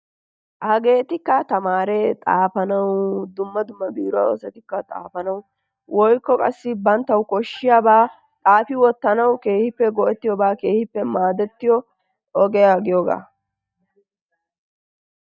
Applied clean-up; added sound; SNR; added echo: neural mask model DeepFilterNet 3.